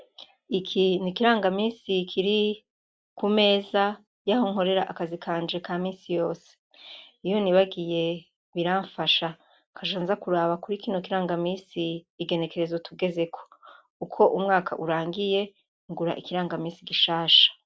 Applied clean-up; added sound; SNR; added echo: none; none; none; none.